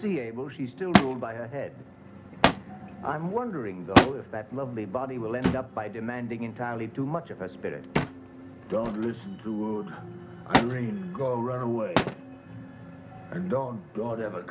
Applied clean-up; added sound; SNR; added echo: none; Thump, thud; -1 dB; none.